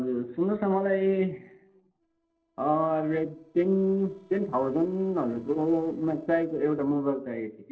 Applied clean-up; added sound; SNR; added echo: neural separator model SepFormer DNS4.